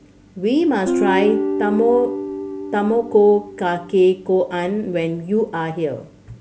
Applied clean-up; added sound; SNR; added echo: none; Guitar; 7 dB; none.